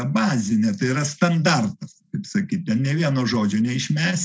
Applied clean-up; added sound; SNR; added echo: none; none; none; none.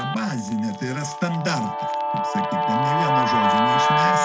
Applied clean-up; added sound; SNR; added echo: none; Guitar; -4 dB; none.